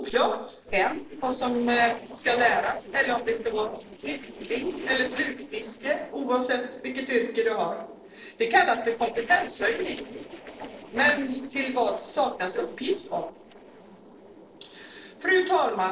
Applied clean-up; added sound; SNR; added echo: neural separator model SepFormer DNS4.